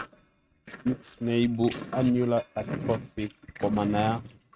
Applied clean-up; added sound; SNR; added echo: neural mask model RNNoise.